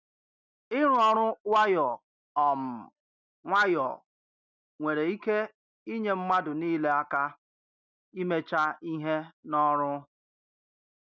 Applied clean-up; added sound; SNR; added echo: none; none; none; none.